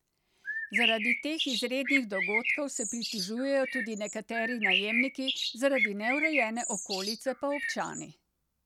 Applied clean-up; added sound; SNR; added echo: none; Bird; -1 dB; none.